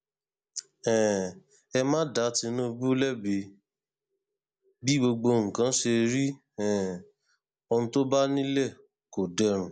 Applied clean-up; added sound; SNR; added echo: none; none; none; none.